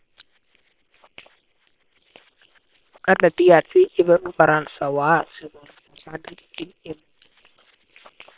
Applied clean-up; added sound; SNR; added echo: neural separator model SepFormer WHAM!.